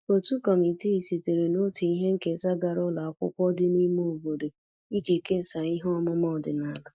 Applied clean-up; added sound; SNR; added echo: neural mask model Resemble Enhance denoiser.